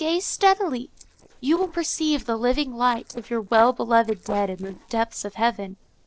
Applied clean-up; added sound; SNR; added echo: neural separator model SepFormer DNS4.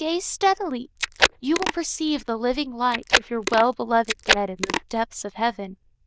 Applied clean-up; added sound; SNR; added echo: neural diffusion model UNIVERSE++.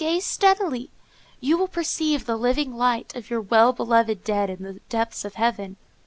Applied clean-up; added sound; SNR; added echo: none; none; none; none.